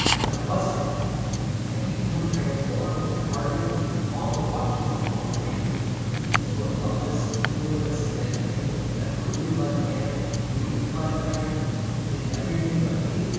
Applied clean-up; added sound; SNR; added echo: none; Tick-tock; -5 dB; reverberation time 2.2 s.